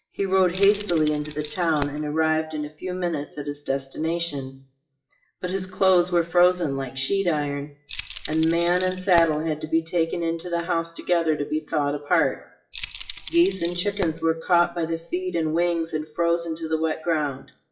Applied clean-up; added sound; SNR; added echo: classical method WPE with log-MMSE.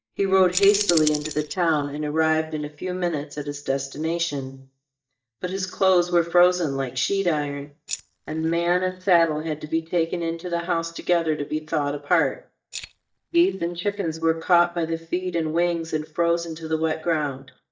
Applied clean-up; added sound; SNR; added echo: neural mask model DeepFilterNet 3.